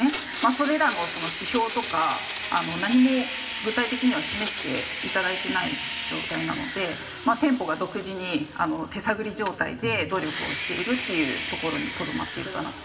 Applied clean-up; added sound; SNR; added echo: none; Domestic sounds, home sounds; 7 dB; reverberation time 1.4 s.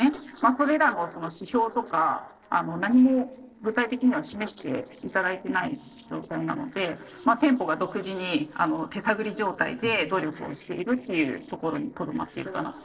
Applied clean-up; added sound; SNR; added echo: neural separator model SepFormer DNS4.